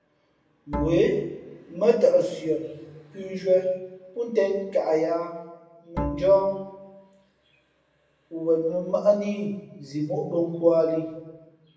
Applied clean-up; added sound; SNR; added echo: none; Bowed string instrument; 8 dB; reverberation time 0.9 s.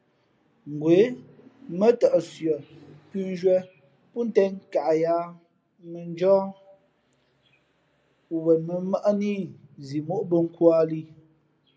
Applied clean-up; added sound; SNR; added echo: none; none; none; none.